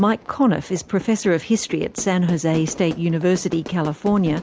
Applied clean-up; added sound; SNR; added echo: none; Fire / Fireworks; 17 dB; none.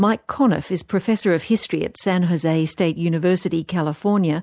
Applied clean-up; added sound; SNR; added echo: none; none; none; none.